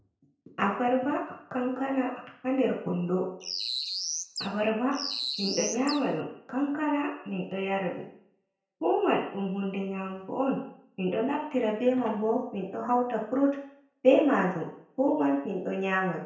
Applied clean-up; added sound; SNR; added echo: none; Bird; 6 dB; reverberation time 0.5 s.